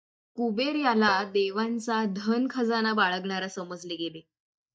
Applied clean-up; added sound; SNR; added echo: neural mask model DeepFilterNet 3.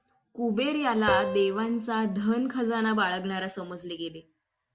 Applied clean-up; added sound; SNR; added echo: none; Piano; 8 dB; none.